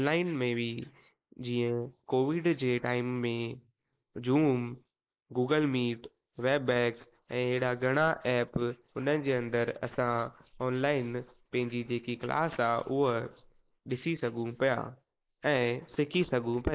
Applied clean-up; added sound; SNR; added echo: neural mask model Resemble Enhance denoiser.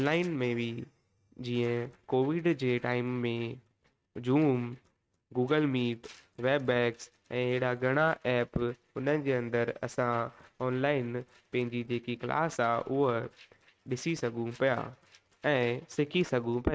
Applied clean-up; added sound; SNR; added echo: neural mask model RNNoise.